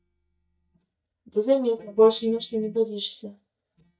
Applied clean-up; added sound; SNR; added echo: neural mask model DeepFilterNet 3.